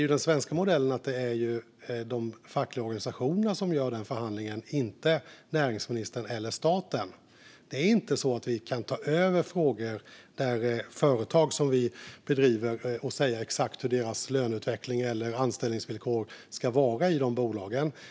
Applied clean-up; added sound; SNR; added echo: none; none; none; none.